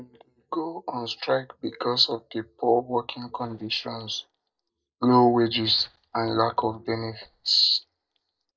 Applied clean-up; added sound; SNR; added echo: neural mask model DeepFilterNet 3.